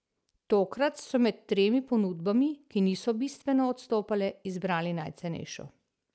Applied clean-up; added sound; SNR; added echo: none; none; none; none.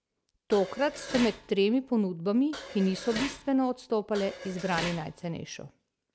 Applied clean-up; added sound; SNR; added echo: none; Dishes, pots, and pans; 11 dB; none.